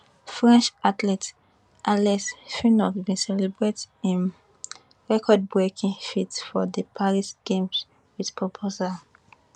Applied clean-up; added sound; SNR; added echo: none; none; none; none.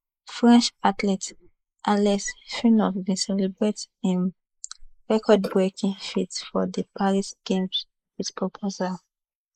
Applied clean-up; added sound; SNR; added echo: neural mask model Resemble Enhance denoiser.